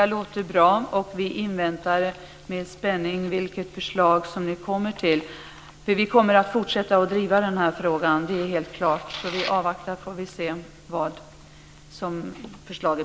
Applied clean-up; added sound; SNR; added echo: none; none; none; none.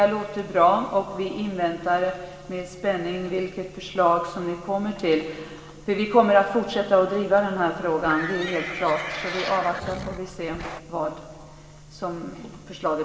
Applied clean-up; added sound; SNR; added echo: none; Livestock, farm animals, working animals; 9 dB; reverberation time 2.0 s.